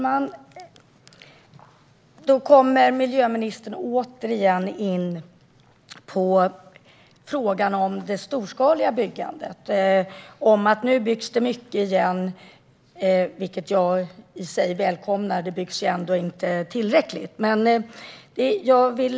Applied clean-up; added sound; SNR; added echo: none; none; none; none.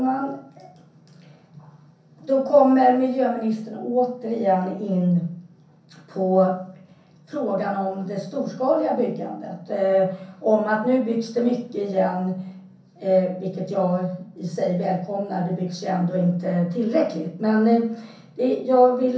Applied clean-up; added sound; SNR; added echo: none; none; none; reverberation time 0.6 s.